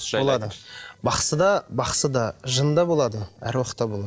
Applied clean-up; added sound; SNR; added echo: neural separator model SepFormer DNS4.